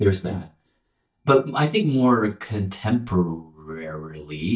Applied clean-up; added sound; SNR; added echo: neural mask model DeepFilterNet 3.